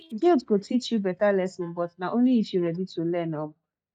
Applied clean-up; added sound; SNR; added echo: neural mask model DeepFilterNet 3.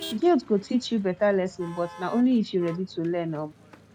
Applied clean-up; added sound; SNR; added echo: none; Motor vehicle (road); 19 dB; none.